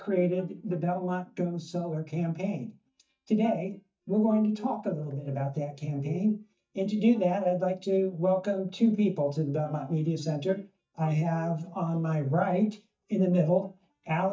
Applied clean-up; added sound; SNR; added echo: neural mask model DeepFilterNet 3.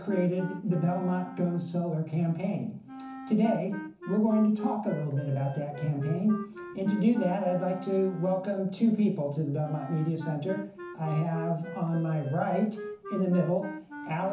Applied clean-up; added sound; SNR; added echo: none; Wind instrument, woodwind instrument; 14 dB; reverberation time 0.9 s.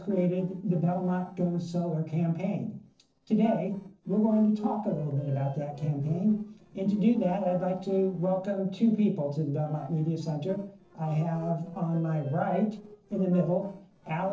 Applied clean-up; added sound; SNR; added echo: neural separator model SepFormer DNS4.